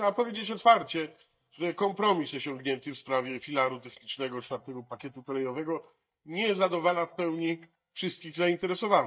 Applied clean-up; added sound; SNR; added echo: neural mask model DeepFilterNet 3.